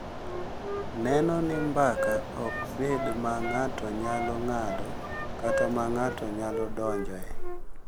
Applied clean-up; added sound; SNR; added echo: none; Wind instrument, woodwind instrument + Mechanisms; 1 dB; none.